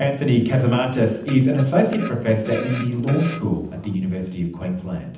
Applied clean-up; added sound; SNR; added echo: none; Fart; 14 dB; reverberation time 0.8 s.